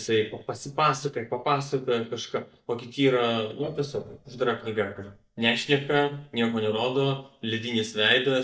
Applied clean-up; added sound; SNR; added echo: neural mask model DeepFilterNet 3.